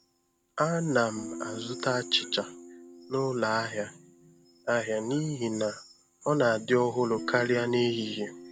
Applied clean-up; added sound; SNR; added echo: none; Guitar; 15 dB; none.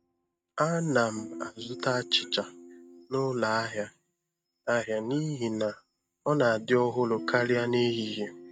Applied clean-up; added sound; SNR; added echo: neural mask model RNNoise.